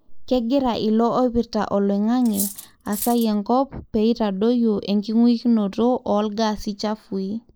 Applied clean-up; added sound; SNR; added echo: neural mask model Resemble Enhance denoiser.